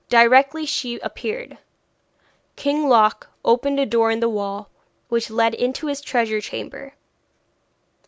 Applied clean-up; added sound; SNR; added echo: none; none; none; none.